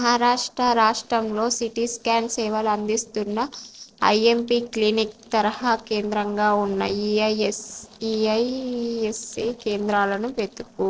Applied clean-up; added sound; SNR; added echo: neural separator model SepFormer DNS4.